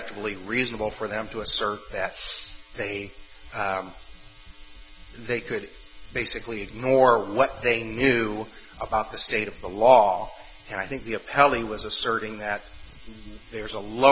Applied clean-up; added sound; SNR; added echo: none; none; none; none.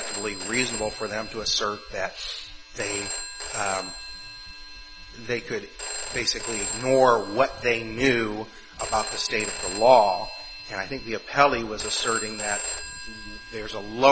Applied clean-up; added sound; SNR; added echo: none; Telephone; 9 dB; none.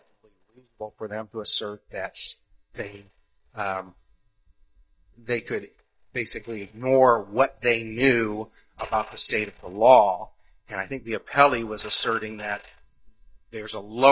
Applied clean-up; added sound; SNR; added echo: neural mask model DeepFilterNet 3.